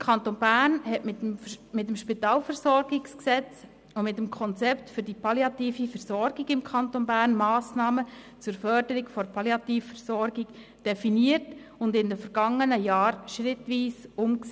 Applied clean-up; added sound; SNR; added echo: none; none; none; none.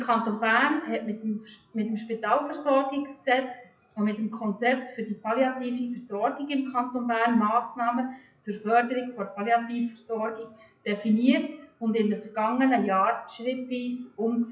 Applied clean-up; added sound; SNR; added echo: classical method WPE with log-MMSE.